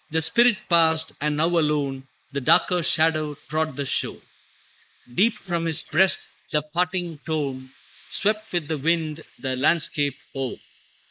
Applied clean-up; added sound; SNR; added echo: neural mask model Resemble Enhance denoiser.